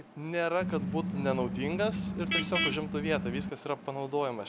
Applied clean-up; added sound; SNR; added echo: none; Vehicle horn, car horn, honking; 0 dB; none.